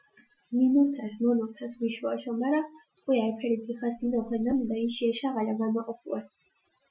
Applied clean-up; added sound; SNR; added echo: classical method Wiener filter.